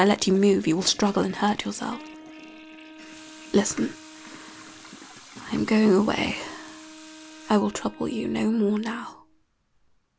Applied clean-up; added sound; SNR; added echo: none; Toilet flush / Water tap, faucet + Wind instrument, woodwind instrument; 19 dB; none.